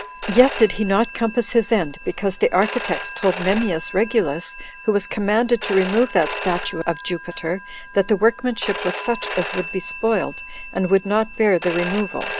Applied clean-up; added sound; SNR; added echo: none; Telephone; 11 dB; none.